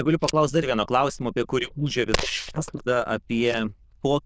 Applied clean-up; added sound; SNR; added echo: neural diffusion model UNIVERSE++.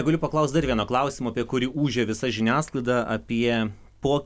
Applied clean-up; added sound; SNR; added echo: none; none; none; none.